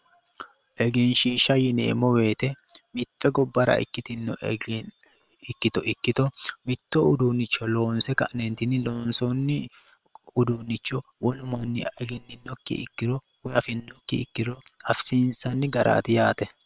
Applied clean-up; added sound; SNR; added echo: neural separator model SepFormer WHAM!.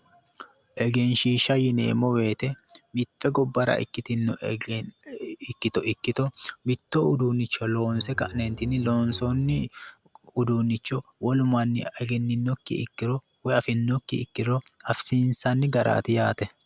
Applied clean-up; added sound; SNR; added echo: none; Bowed string instrument; 13 dB; none.